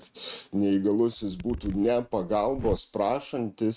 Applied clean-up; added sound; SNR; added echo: neural mask model RNNoise.